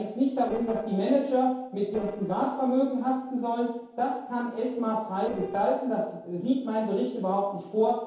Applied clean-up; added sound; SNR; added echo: neural separator model SepFormer DNS4.